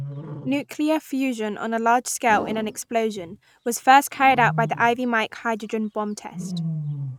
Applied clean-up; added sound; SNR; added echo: neural mask model RNNoise.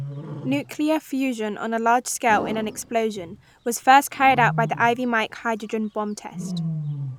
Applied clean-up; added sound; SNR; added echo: none; Wild animals; 11 dB; none.